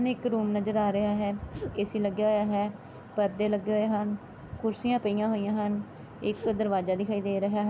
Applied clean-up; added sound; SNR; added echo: none; none; none; none.